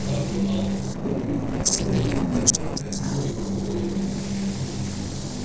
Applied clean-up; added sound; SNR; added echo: neural separator model SepFormer DNS4.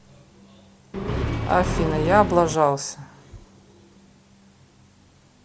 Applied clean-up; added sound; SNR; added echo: none; Accelerating, revving, vroom; 0 dB; none.